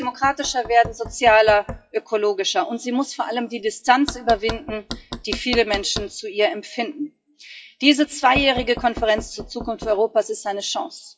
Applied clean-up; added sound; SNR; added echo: classical method WPE with log-MMSE.